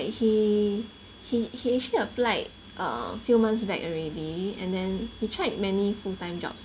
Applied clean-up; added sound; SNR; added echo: none; none; none; none.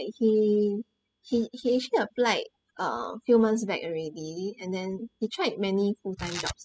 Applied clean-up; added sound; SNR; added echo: classical method spectral subtraction.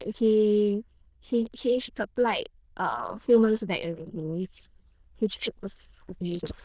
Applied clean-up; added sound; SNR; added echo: neural diffusion model UNIVERSE++.